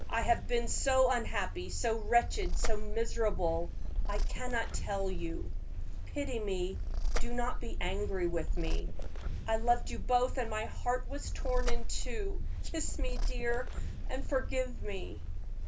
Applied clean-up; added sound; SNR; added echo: none; Purr; -4 dB; none.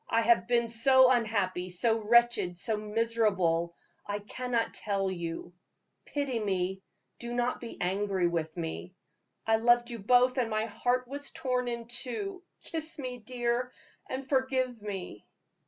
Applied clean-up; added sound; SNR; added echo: none; none; none; none.